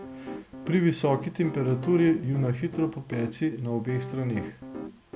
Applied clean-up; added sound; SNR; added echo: none; Piano; 12 dB; none.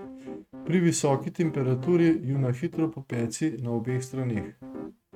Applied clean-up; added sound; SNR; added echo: neural mask model RNNoise.